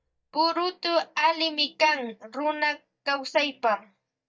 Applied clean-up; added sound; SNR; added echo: neural mask model DeepFilterNet 3.